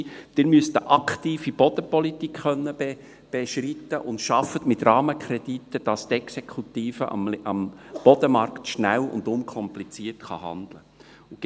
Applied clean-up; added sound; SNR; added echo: none; none; none; none.